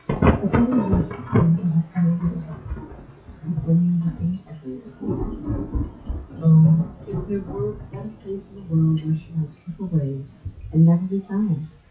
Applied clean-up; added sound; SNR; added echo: classical method WPE with log-MMSE.